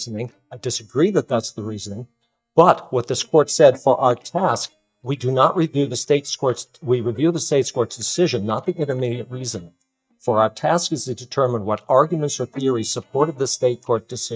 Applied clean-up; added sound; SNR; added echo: neural mask model DeepFilterNet 3.